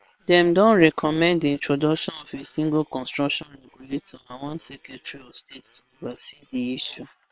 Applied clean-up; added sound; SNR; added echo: neural separator model SepFormer WHAM!.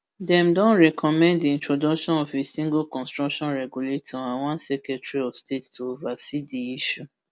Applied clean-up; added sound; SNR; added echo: none; none; none; none.